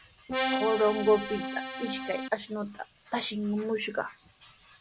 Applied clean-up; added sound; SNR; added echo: none; Accordion; 2 dB; none.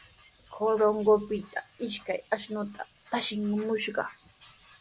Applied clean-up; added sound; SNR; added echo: none; none; none; none.